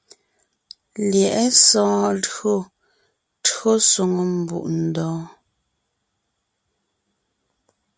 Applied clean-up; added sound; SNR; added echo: none; none; none; none.